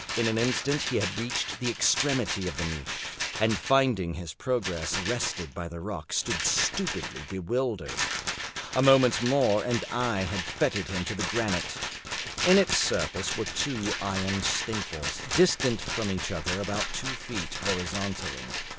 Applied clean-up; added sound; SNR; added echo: none; Rattle; 5 dB; none.